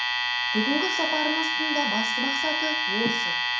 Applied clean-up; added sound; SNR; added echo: none; Alarm; -4 dB; reverberation time 0.5 s.